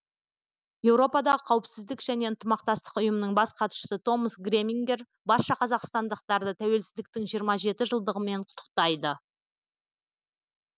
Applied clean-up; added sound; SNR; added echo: none; none; none; none.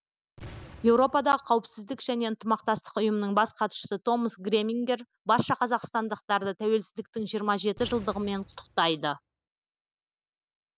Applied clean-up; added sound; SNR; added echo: none; Boom; 19 dB; none.